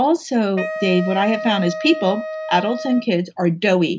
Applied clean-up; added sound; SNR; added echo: none; Wind instrument, woodwind instrument; 10 dB; none.